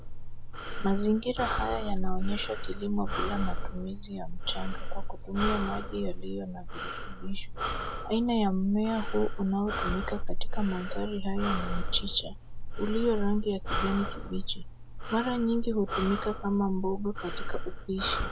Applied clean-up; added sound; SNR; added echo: none; Breathing; -1 dB; none.